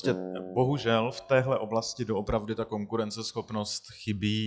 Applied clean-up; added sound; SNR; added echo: classical method log-MMSE.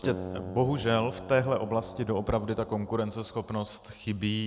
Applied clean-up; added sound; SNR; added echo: none; Keyboard (musical); 12 dB; none.